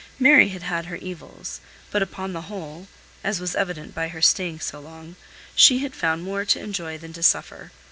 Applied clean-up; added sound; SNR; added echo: none; none; none; none.